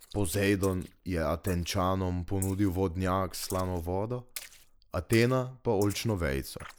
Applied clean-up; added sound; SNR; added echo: neural mask model Resemble Enhance denoiser.